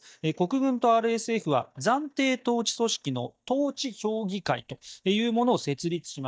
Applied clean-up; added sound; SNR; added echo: neural mask model DeepFilterNet 3.